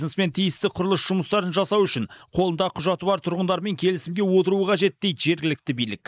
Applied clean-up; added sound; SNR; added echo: neural mask model Resemble Enhance denoiser.